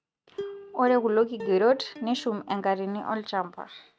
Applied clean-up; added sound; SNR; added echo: neural mask model RNNoise.